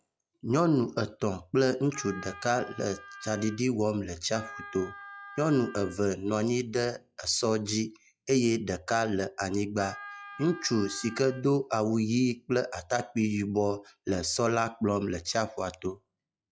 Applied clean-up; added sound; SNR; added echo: classical method log-MMSE.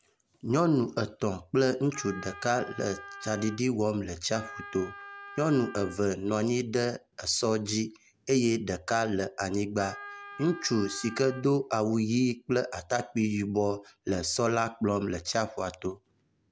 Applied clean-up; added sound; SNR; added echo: none; Wind instrument, woodwind instrument; 15 dB; none.